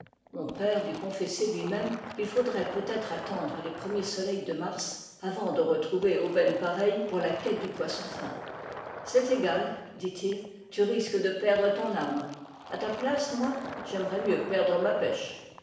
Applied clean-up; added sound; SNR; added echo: none; Fill (with liquid); 14 dB; reverberation time 0.9 s.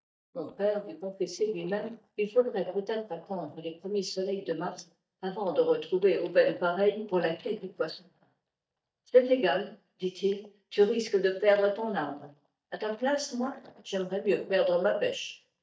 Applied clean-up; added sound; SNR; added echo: neural mask model DeepFilterNet 3.